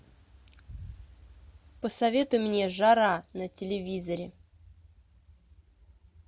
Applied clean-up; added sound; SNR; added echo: none; none; none; none.